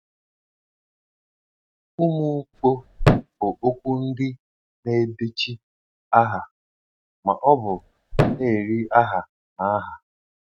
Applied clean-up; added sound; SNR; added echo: neural mask model RNNoise.